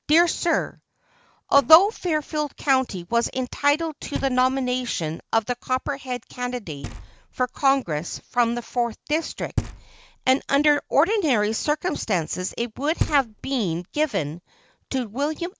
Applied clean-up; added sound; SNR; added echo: neural separator model SepFormer DNS4.